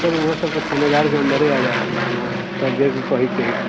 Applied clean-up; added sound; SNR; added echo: none; Aircraft; 3 dB; none.